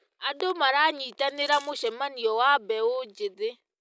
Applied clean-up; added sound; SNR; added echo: none; Coin (dropping); 12 dB; none.